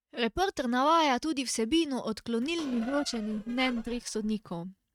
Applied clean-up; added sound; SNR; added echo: neural mask model RNNoise.